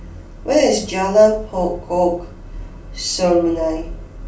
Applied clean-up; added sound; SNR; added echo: none; none; none; reverberation time 0.3 s.